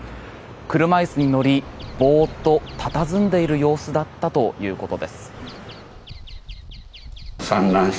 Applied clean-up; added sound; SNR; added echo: none; Bird vocalization, bird call, bird song; 17 dB; none.